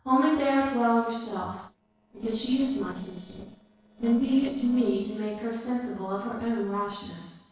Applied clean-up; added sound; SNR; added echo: neural separator model SepFormer DNS4.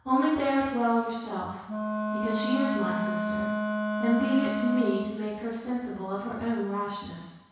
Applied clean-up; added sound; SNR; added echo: none; Wind instrument, woodwind instrument; 4 dB; reverberation time 1.1 s.